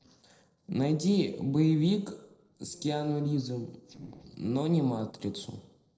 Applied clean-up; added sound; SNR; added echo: neural separator model SepFormer DNS4.